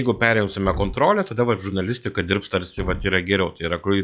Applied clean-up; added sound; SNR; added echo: classical method log-MMSE.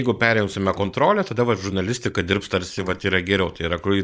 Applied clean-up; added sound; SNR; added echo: neural mask model Resemble Enhance denoiser.